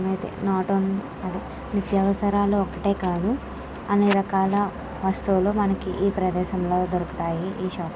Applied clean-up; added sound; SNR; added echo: none; Musical instrument; 16 dB; none.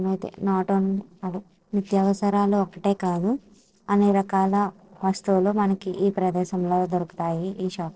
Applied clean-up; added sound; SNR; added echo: neural separator model SepFormer DNS4.